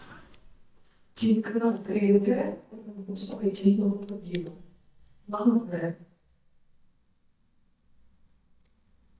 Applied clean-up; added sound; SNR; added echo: neural mask model DeepFilterNet 3.